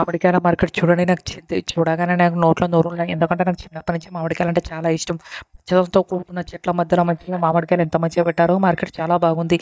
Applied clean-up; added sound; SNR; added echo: neural mask model DeepFilterNet 3.